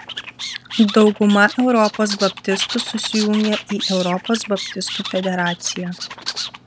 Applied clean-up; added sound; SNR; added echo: none; Animal; 10 dB; none.